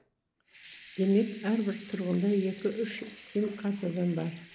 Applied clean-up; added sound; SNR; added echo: none; Sink (filling or washing) / Water tap, faucet / Liquid; 18 dB; none.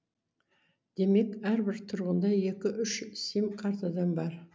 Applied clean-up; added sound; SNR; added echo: none; none; none; none.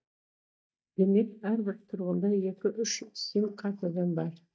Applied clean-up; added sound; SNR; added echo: neural mask model DeepFilterNet 3.